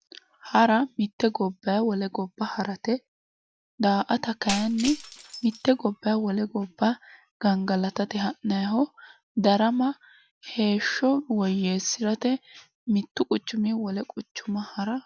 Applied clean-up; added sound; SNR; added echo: none; Shatter; 13 dB; none.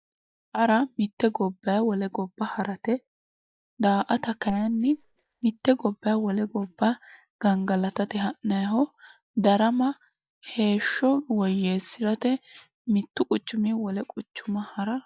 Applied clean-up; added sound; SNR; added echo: neural mask model DeepFilterNet 3.